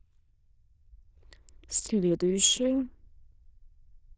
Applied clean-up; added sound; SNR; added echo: neural diffusion model UNIVERSE++.